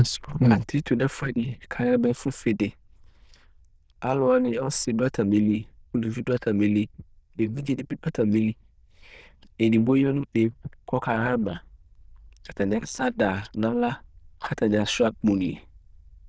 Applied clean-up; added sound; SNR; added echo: neural diffusion model UNIVERSE++.